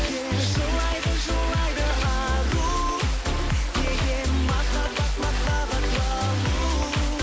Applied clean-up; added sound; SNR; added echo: none; Rain; 14 dB; none.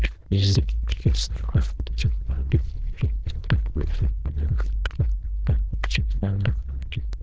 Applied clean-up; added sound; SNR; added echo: neural diffusion model UNIVERSE++.